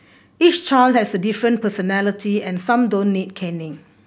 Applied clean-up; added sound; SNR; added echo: none; none; none; none.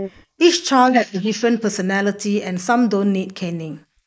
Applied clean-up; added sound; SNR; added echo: neural mask model Resemble Enhance denoiser.